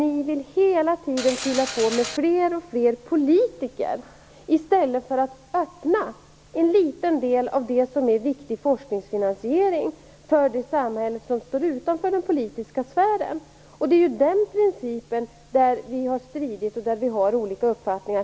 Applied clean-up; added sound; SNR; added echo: none; Mechanisms; 8 dB; none.